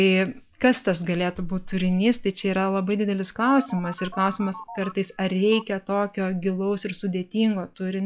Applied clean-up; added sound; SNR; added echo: classical method log-MMSE.